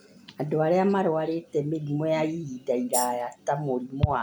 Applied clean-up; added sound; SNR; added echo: none; Tambourine; 5 dB; none.